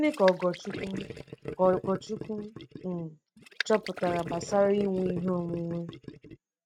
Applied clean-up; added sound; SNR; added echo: neural mask model RNNoise.